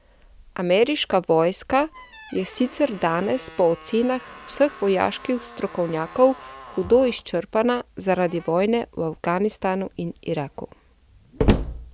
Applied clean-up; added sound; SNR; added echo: none; Slam; 10 dB; none.